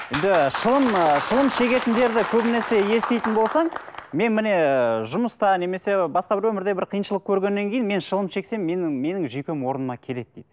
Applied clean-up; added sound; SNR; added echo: none; none; none; none.